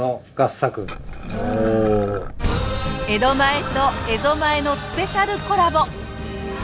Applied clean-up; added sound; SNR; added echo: none; Liquid; 10 dB; none.